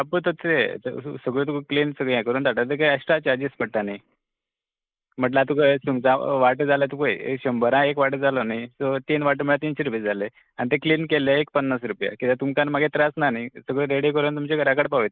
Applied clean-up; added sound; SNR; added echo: neural mask model Resemble Enhance denoiser.